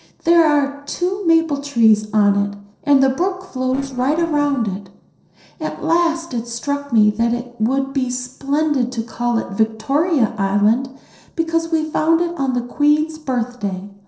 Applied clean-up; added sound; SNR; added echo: neural separator model SepFormer DNS4.